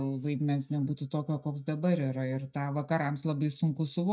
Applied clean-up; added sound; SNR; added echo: neural mask model DeepFilterNet 3.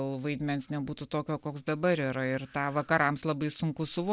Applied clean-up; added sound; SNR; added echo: none; none; none; none.